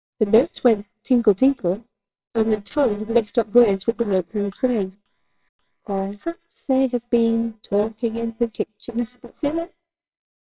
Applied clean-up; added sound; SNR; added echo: neural separator model SepFormer WHAMR!.